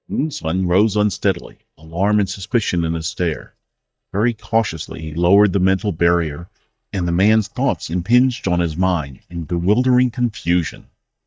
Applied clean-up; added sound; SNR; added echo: neural mask model DeepFilterNet 3.